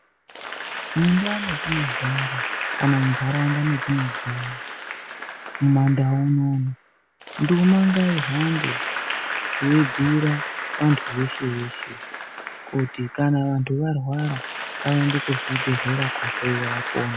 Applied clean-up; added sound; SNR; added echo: none; Applause / Crowd; 7 dB; none.